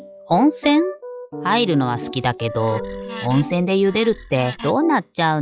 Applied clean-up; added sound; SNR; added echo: classical method log-MMSE.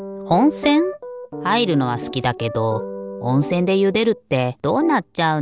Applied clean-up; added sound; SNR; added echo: none; none; none; none.